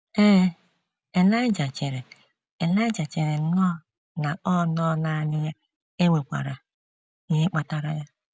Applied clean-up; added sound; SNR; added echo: none; none; none; none.